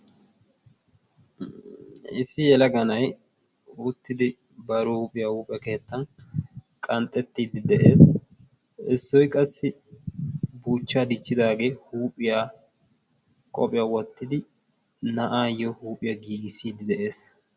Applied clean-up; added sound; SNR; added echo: none; none; none; none.